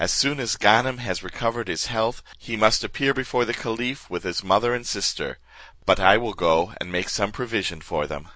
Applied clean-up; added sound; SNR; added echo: none; none; none; none.